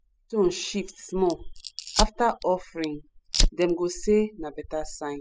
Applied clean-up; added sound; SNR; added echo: classical method spectral subtraction.